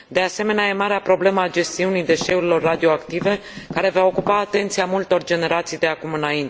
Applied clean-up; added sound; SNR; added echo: none; Tap; 13 dB; none.